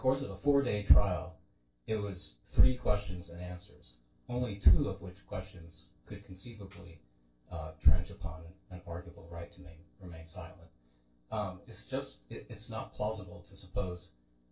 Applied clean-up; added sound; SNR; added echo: neural separator model SepFormer DNS4.